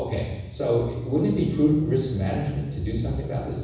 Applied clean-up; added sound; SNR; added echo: none; none; none; reverberation time 1.1 s.